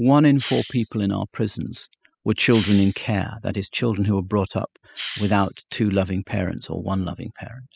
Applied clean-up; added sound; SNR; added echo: classical method spectral subtraction.